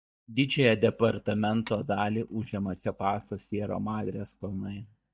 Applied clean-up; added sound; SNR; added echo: neural mask model DeepFilterNet 3.